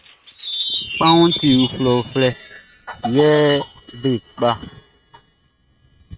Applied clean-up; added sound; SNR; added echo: neural mask model RNNoise.